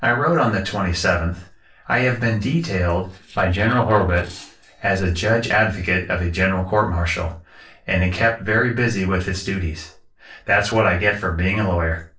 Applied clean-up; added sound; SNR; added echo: neural separator model SepFormer DNS4.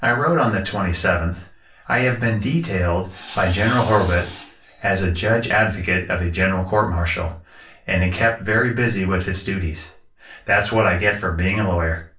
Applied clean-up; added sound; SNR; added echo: none; Tools; 14 dB; reverberation time 0.3 s.